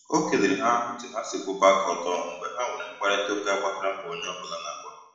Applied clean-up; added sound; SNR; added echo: none; none; none; reverberation time 0.9 s.